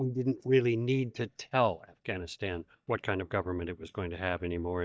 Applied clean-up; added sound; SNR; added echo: neural mask model DeepFilterNet 3.